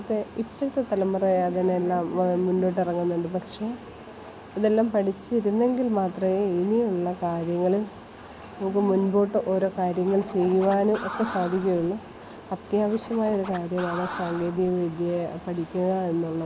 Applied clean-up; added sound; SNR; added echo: none; Scratching (performance technique); 13 dB; none.